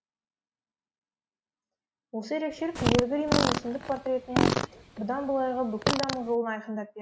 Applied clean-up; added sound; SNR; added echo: none; Fart; -2 dB; none.